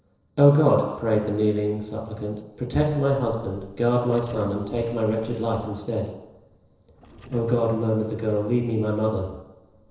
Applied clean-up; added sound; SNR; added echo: neural separator model SepFormer DNS4.